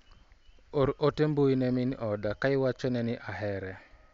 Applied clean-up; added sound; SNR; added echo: none; none; none; none.